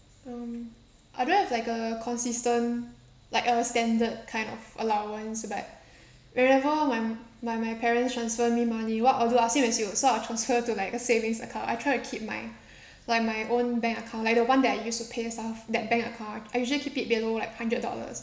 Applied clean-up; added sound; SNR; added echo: none; none; none; none.